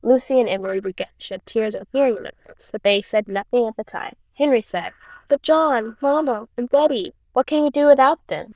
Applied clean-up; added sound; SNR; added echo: neural diffusion model UNIVERSE++.